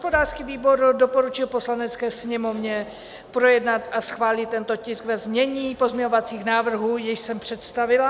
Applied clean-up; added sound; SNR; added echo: none; none; none; none.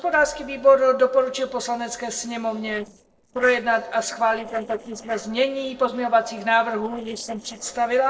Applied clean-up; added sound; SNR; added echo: neural separator model SepFormer DNS4.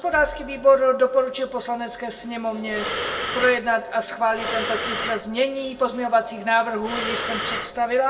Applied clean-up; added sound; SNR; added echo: none; Breathing; 5 dB; reverberation time 0.2 s.